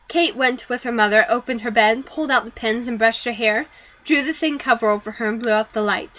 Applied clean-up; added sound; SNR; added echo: none; none; none; none.